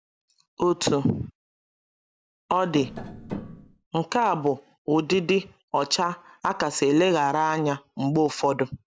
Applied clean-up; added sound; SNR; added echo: none; Tap; 11 dB; none.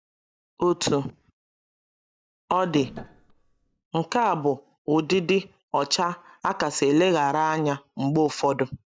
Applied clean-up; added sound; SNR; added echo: neural mask model DeepFilterNet 3.